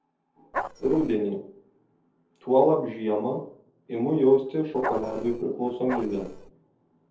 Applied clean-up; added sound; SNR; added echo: neural separator model SepFormer DNS4.